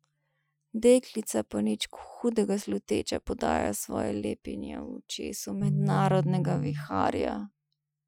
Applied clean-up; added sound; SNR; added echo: classical method Wiener filter.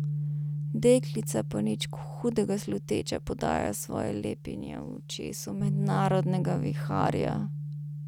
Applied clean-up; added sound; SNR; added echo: none; Bass guitar; 4 dB; none.